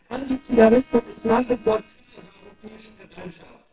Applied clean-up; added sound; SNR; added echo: neural separator model SepFormer WHAMR!.